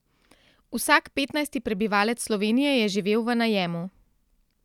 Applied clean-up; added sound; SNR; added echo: none; none; none; none.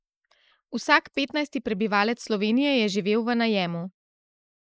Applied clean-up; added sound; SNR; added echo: neural mask model Resemble Enhance denoiser.